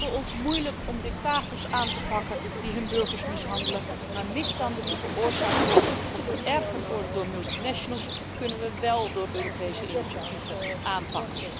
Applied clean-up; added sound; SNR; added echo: none; Cricket; -1 dB; none.